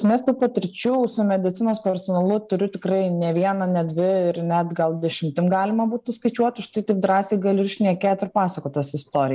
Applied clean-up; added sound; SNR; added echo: neural mask model Resemble Enhance denoiser.